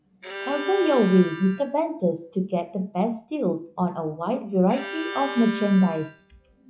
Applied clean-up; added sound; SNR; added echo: classical method log-MMSE.